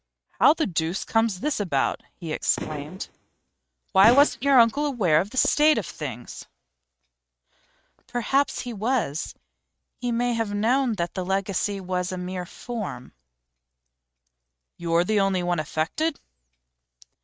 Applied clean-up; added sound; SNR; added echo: neural mask model RNNoise.